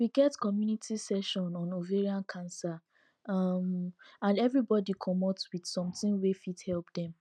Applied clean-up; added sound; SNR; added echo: none; none; none; none.